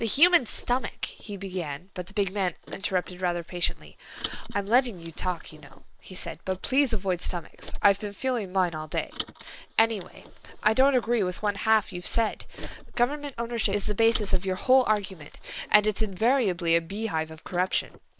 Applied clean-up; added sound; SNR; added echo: neural mask model Resemble Enhance denoiser.